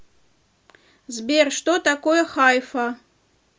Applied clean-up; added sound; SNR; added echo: none; none; none; none.